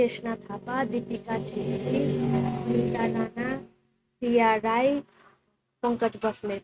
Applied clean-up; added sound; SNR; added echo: neural mask model RNNoise.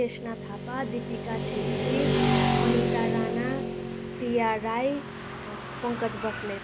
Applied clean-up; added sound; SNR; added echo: none; Motorcycle / Traffic noise, roadway noise; -3 dB; none.